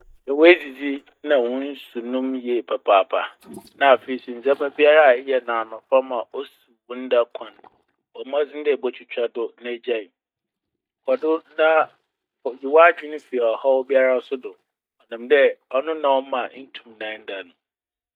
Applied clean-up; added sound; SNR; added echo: neural mask model DeepFilterNet 3.